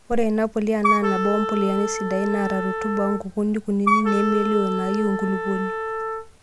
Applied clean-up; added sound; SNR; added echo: none; Wind instrument, woodwind instrument; 3 dB; none.